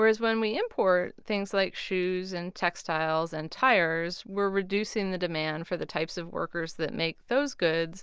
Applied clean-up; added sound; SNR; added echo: none; none; none; none.